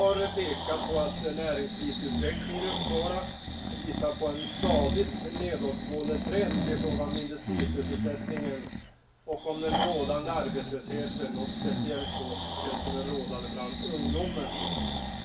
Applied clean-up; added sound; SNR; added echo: none; Breathing; -1 dB; reverberation time 0.3 s.